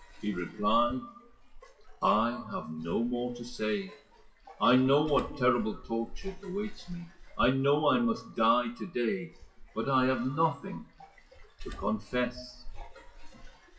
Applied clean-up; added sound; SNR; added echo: classical method WPE with log-MMSE.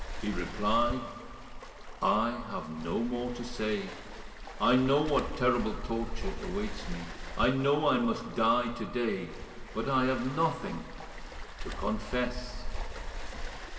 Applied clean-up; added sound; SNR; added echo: none; Waves, surf; 7 dB; reverberation time 2.8 s.